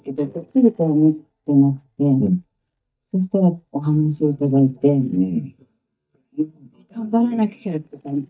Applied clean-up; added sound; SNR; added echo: neural mask model DeepFilterNet 3.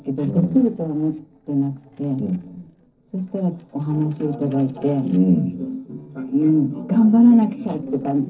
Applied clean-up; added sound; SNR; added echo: neural separator model SepFormer DNS4.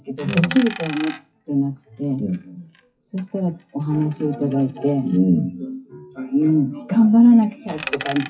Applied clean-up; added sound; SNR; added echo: classical method WPE with log-MMSE.